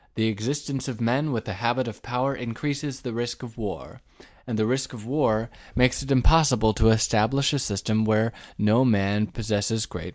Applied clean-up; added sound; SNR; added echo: none; none; none; none.